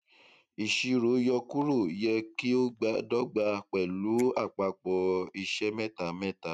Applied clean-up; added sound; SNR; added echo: neural mask model RNNoise.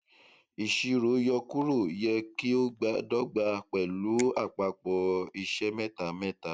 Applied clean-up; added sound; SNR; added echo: none; Finger snapping; 19 dB; none.